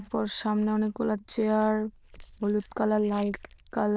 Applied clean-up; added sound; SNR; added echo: neural diffusion model UNIVERSE++.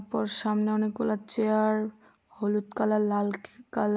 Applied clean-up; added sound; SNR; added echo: none; none; none; none.